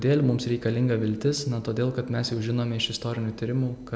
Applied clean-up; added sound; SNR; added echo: none; none; none; none.